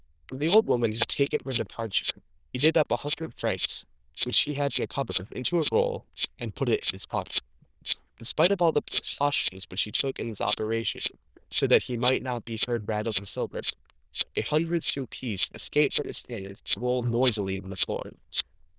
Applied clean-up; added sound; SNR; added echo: neural diffusion model UNIVERSE++.